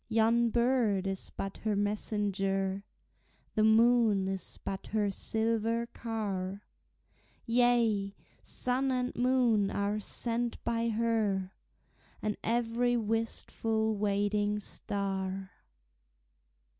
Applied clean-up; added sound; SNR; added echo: none; none; none; none.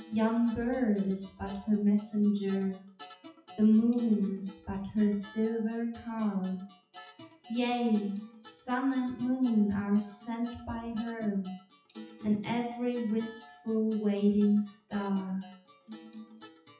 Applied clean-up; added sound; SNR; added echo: classical method WPE with log-MMSE.